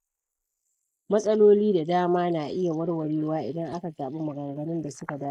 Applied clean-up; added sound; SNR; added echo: neural mask model Resemble Enhance denoiser.